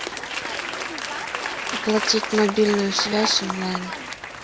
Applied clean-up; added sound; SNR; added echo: none; Applause / Crowd; 4 dB; none.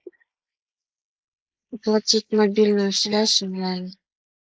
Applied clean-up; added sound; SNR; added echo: neural mask model Resemble Enhance denoiser.